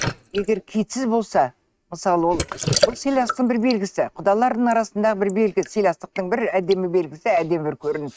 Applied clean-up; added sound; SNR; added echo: neural mask model RNNoise.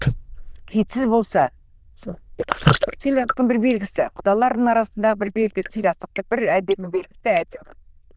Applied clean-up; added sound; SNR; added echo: neural diffusion model UNIVERSE++.